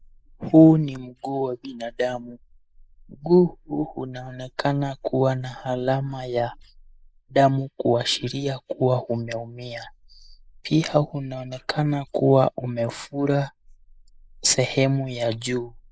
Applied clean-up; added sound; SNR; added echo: neural mask model Resemble Enhance denoiser.